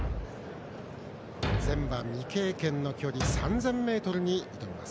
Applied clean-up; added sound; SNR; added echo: none; Thump, thud; 4 dB; none.